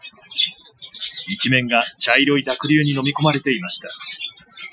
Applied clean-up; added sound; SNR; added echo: classical method Wiener filter.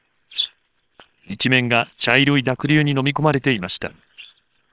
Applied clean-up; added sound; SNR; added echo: neural separator model SepFormer WHAM!.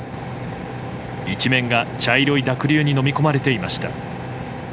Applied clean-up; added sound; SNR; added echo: none; none; none; none.